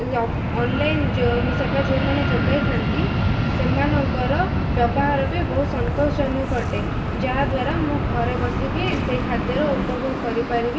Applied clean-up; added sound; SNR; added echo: none; Fixed-wing aircraft, airplane; -3 dB; reverberation time 0.8 s.